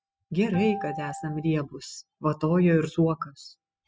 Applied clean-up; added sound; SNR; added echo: classical method spectral subtraction.